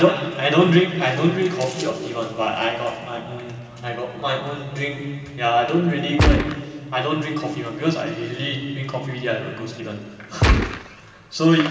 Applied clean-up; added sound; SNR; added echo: none; Gunshot, gunfire; -4 dB; reverberation time 2.4 s.